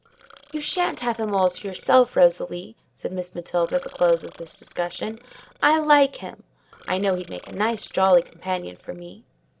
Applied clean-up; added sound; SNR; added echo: neural separator model SepFormer DNS4.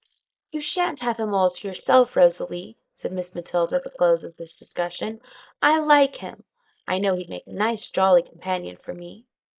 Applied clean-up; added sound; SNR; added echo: neural mask model Resemble Enhance denoiser.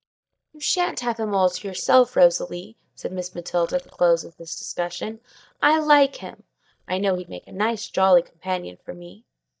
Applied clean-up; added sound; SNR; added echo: neural mask model DeepFilterNet 3.